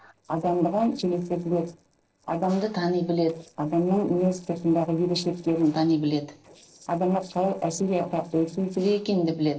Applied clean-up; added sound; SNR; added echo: neural separator model SepFormer DNS4.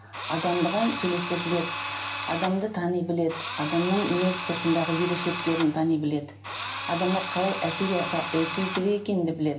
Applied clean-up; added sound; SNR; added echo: none; Drill; 3 dB; reverberation time 0.3 s.